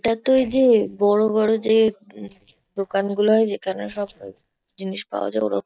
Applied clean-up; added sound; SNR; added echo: neural mask model DeepFilterNet 3.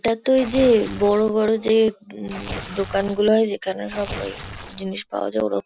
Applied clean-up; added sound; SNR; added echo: none; Tearing; 15 dB; none.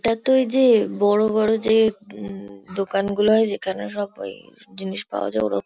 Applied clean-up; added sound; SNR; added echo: none; none; none; none.